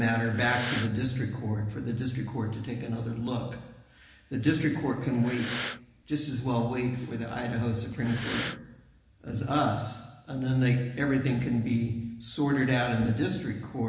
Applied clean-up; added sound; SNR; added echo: none; Breathing; 8 dB; reverberation time 1.0 s.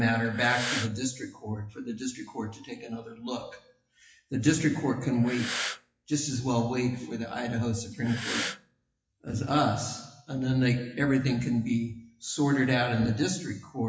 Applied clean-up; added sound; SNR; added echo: classical method WPE with log-MMSE.